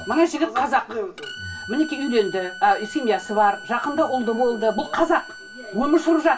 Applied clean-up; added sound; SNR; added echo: none; Bowed string instrument; 16 dB; reverberation time 0.2 s.